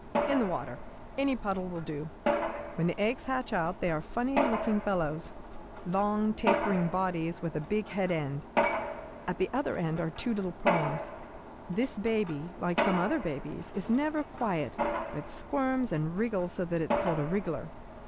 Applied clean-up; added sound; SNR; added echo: none; Mechanisms; 4 dB; none.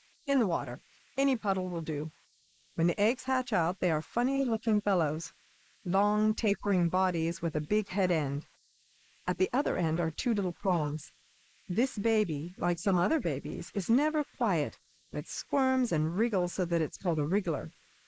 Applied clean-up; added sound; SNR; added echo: neural mask model Resemble Enhance denoiser.